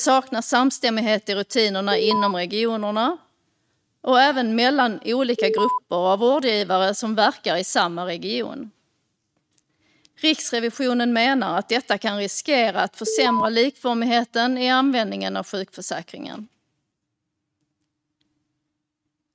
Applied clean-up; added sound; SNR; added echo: neural mask model RNNoise.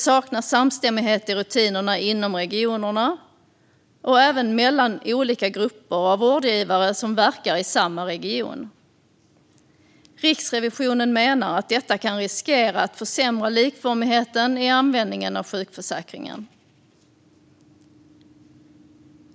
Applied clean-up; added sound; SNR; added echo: none; none; none; none.